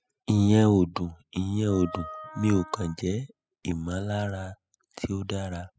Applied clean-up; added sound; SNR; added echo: classical method spectral subtraction.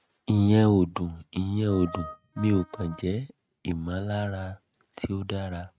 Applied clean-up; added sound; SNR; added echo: neural mask model RNNoise.